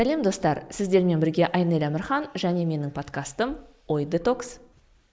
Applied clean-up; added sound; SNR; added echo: neural mask model Resemble Enhance denoiser.